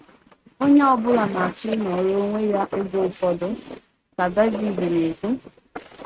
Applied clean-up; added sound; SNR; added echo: neural mask model RNNoise.